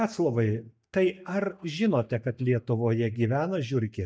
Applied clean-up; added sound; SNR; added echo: neural mask model DeepFilterNet 3.